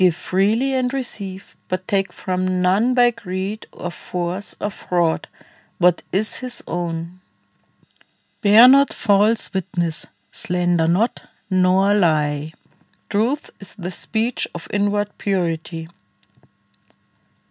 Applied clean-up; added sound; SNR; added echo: none; none; none; none.